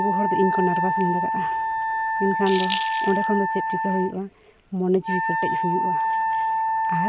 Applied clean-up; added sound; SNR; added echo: none; Wind instrument, woodwind instrument; -2 dB; none.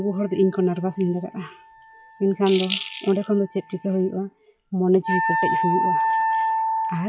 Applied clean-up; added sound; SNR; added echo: classical method log-MMSE.